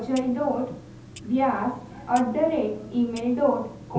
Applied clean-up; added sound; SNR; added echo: none; Clock; 18 dB; reverberation time 0.5 s.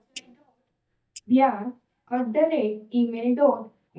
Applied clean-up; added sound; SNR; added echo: neural mask model DeepFilterNet 3.